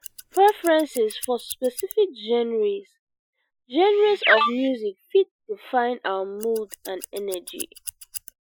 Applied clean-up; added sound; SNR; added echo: classical method Wiener filter.